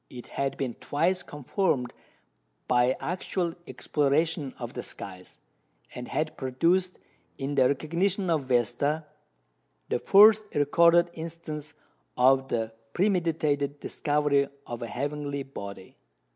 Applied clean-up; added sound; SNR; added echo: none; none; none; none.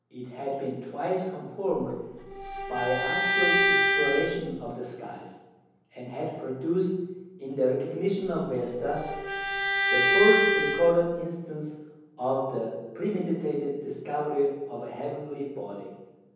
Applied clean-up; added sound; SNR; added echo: none; Bowed string instrument; -3 dB; reverberation time 1.1 s.